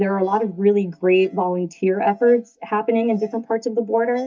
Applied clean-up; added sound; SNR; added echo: neural mask model DeepFilterNet 3.